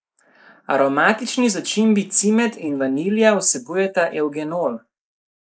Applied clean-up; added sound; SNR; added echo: neural mask model Resemble Enhance denoiser.